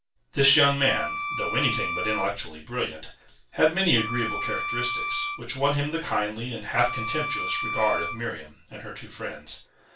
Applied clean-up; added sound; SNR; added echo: none; Wind instrument, woodwind instrument; 5 dB; reverberation time 0.2 s.